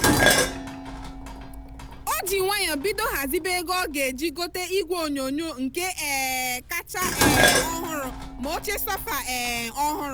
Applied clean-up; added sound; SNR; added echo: none; Dishes, pots, and pans; 0 dB; none.